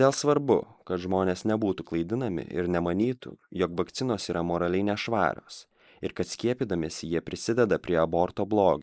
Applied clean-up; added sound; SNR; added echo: neural mask model Resemble Enhance denoiser.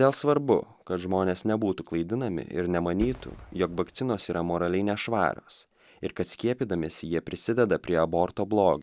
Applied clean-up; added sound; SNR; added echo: none; Fireworks; 15 dB; none.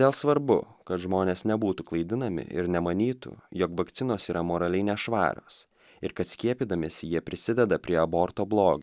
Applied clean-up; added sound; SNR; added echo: none; none; none; none.